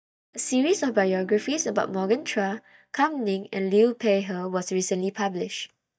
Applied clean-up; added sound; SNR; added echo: neural mask model DeepFilterNet 3.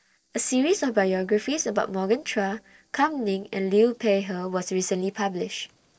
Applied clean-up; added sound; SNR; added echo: neural separator model SepFormer DNS4.